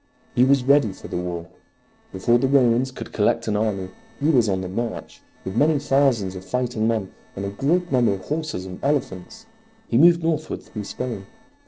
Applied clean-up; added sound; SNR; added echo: neural separator model SepFormer DNS4.